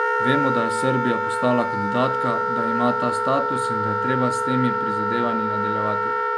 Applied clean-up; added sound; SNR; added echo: none; Wind instrument, woodwind instrument; -2 dB; none.